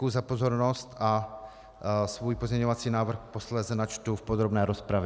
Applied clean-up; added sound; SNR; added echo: none; none; none; none.